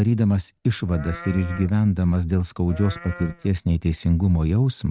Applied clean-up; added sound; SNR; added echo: neural mask model RNNoise.